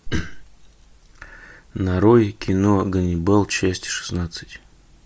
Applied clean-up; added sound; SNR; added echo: none; none; none; none.